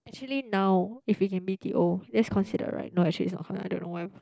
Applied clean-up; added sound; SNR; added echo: neural separator model SepFormer DNS4.